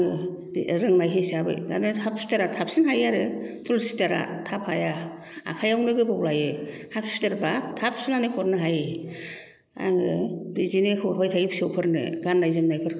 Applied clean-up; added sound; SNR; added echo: neural mask model Resemble Enhance denoiser.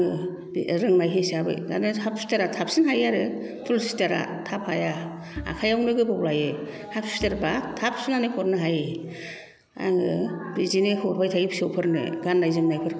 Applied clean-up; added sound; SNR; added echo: none; Bowed string instrument; 17 dB; none.